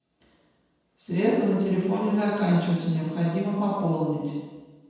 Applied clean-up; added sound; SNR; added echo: none; none; none; reverberation time 1.2 s.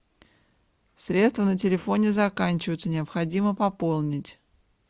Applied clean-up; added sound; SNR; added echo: none; none; none; none.